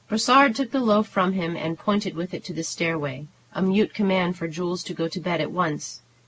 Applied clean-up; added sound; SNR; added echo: none; none; none; none.